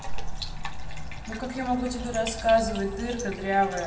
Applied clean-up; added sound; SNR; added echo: none; Bathtub (filling or washing); 14 dB; reverberation time 2.1 s.